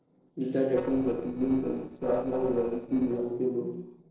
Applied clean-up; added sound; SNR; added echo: neural separator model SepFormer DNS4.